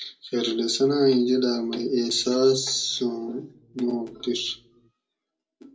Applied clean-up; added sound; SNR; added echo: none; none; none; reverberation time 0.2 s.